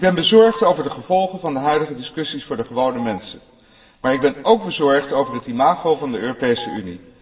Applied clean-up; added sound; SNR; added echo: none; Telephone; 20 dB; reverberation time 1.7 s.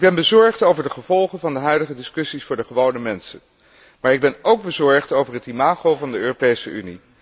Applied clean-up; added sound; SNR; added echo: none; none; none; none.